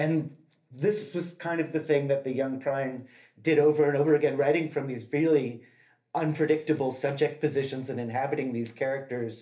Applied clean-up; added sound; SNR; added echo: none; none; none; reverberation time 0.3 s.